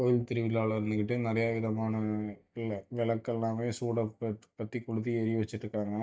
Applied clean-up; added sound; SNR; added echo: neural mask model DeepFilterNet 3.